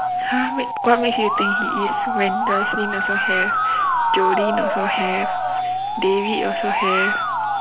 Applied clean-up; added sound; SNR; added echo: none; Musical instrument; -2 dB; none.